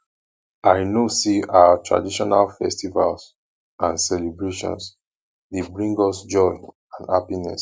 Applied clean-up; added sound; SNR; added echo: none; none; none; none.